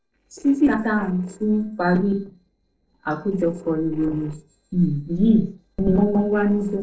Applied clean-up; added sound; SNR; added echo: neural separator model SepFormer DNS4.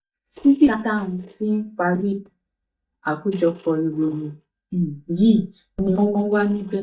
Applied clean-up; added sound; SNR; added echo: neural mask model DeepFilterNet 3.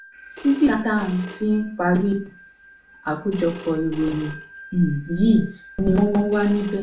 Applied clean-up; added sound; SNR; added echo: none; Telephone; 16 dB; reverberation time 0.4 s.